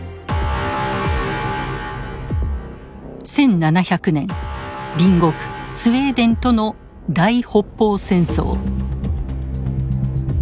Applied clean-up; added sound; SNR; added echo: none; none; none; none.